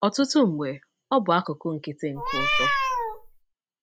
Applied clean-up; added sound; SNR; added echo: none; Meow; -1 dB; none.